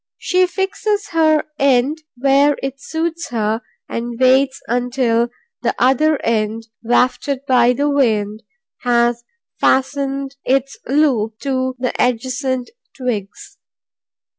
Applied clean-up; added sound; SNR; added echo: none; none; none; none.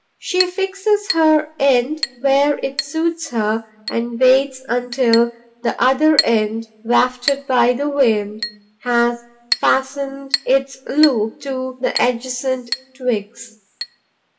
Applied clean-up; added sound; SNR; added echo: none; Chink, clink; 12 dB; reverberation time 0.5 s.